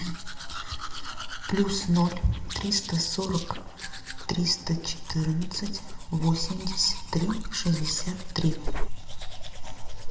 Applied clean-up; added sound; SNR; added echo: none; Domestic sounds, home sounds; 2 dB; reverberation time 0.6 s.